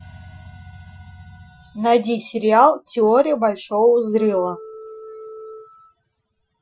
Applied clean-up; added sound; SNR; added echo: classical method Wiener filter.